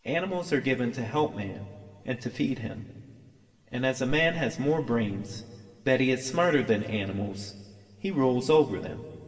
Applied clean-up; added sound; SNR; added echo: none; none; none; reverberation time 1.8 s.